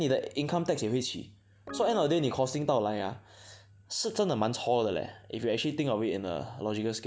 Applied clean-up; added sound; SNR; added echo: none; Organ; 13 dB; none.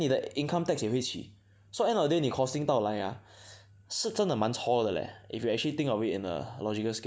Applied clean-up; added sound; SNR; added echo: none; none; none; none.